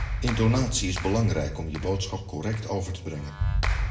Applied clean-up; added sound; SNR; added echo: none; Clapping; 3 dB; reverberation time 0.6 s.